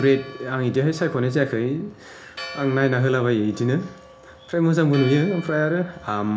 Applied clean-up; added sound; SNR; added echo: none; Church bell; 19 dB; reverberation time 0.4 s.